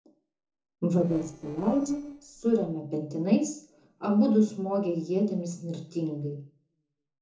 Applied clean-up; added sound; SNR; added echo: neural separator model SepFormer DNS4.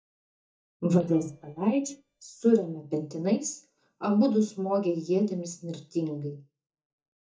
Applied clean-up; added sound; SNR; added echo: neural mask model DeepFilterNet 3.